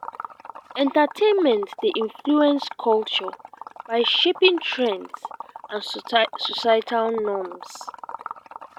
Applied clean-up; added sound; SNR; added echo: neural mask model RNNoise.